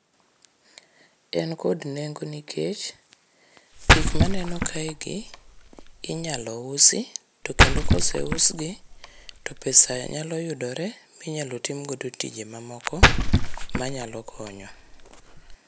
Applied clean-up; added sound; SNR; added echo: none; Splash, splatter; -5 dB; none.